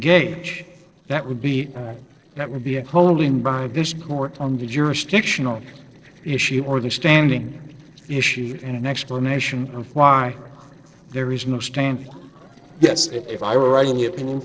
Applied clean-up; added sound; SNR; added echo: neural separator model SepFormer DNS4.